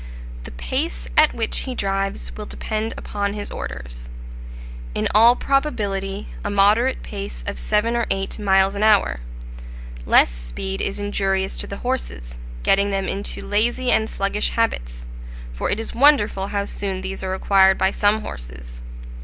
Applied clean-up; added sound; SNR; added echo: none; none; none; none.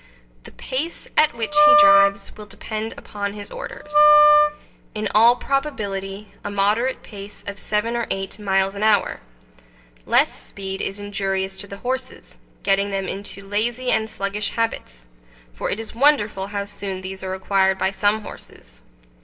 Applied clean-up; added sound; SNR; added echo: neural separator model SepFormer DNS4.